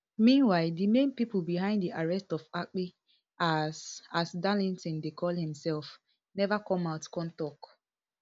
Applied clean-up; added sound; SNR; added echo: none; none; none; none.